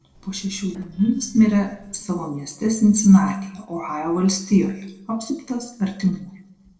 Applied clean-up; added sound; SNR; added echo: neural separator model SepFormer DNS4.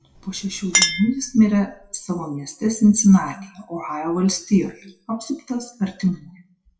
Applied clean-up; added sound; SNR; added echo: classical method WPE with log-MMSE.